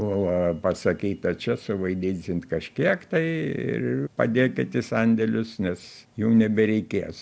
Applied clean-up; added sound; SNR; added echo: none; none; none; none.